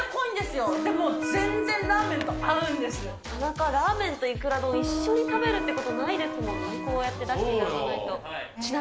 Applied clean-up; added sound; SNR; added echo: none; Electric guitar; 3 dB; none.